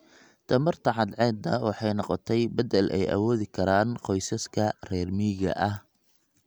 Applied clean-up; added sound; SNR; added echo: none; none; none; none.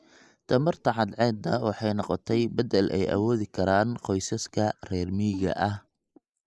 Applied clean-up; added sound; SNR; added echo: neural mask model Resemble Enhance denoiser.